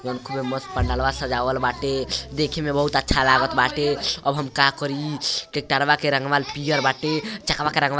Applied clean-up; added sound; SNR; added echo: none; Bowed string instrument; 11 dB; none.